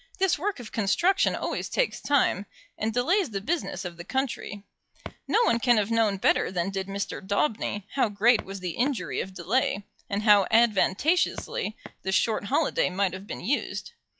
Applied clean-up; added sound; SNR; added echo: classical method log-MMSE.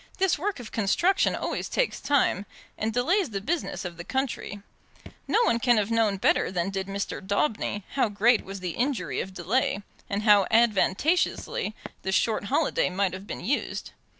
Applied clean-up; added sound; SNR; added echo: neural separator model SepFormer DNS4.